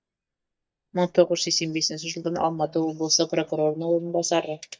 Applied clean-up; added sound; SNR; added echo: neural mask model DeepFilterNet 3.